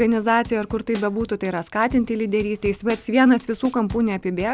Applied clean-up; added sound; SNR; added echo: none; Drum kit; 18 dB; none.